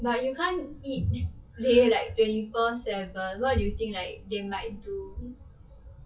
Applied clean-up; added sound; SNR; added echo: classical method WPE with log-MMSE.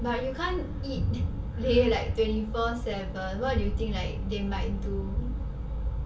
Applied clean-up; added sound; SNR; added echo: none; Thunder; 5 dB; reverberation time 0.1 s.